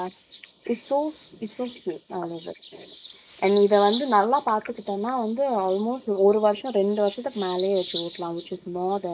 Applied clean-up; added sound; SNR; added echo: neural mask model Resemble Enhance denoiser.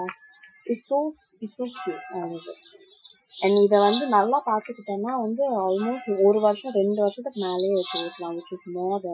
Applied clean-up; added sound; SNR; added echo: classical method Wiener filter.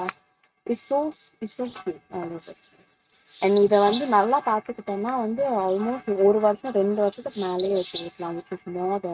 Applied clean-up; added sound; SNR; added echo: neural mask model RNNoise.